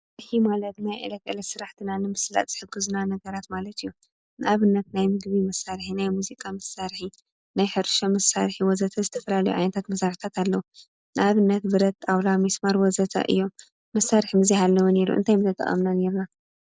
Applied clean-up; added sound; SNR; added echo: neural mask model Resemble Enhance denoiser.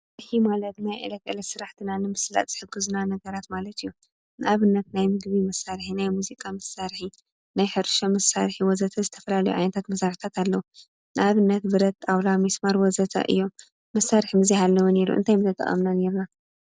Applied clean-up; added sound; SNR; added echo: none; none; none; none.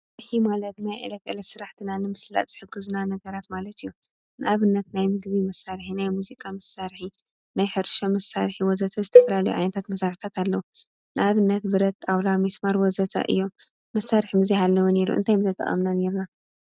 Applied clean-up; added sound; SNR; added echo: neural mask model RNNoise.